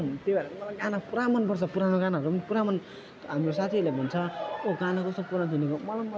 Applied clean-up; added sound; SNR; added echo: none; none; none; none.